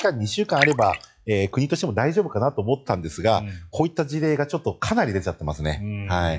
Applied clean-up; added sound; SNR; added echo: classical method log-MMSE.